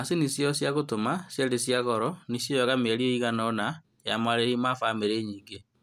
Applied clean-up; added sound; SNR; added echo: none; none; none; none.